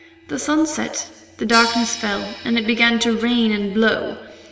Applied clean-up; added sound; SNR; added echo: none; Crash cymbal; 13 dB; reverberation time 1.4 s.